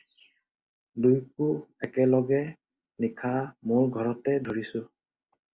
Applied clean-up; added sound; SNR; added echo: none; none; none; none.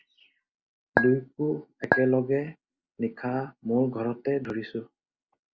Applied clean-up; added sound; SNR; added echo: none; Chink, clink; -1 dB; none.